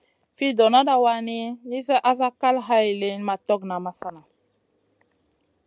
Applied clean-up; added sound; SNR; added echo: none; none; none; none.